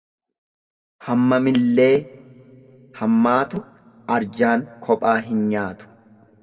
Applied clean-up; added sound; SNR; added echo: none; none; none; reverberation time 1.1 s.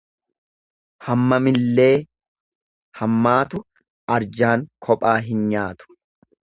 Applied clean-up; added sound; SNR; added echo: none; none; none; none.